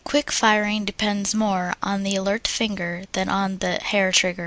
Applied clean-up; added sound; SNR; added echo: none; none; none; none.